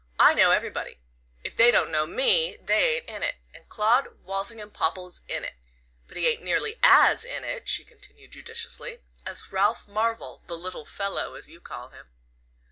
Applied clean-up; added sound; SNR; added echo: none; none; none; none.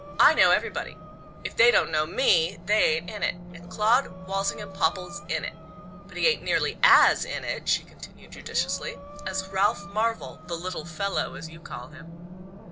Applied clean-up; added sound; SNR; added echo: none; Breathing + Race car, auto racing; 14 dB; none.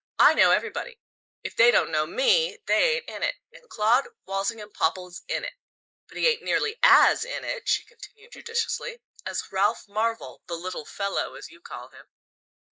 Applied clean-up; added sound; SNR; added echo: neural mask model Resemble Enhance denoiser.